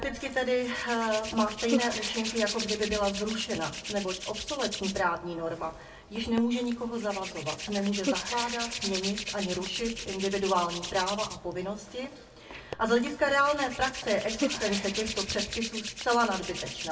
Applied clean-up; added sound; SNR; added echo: none; Hands; 7 dB; reverberation time 0.2 s.